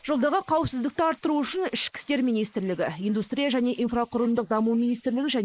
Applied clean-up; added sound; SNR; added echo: neural mask model Resemble Enhance denoiser.